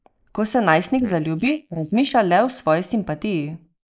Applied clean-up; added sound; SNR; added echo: neural mask model Resemble Enhance denoiser.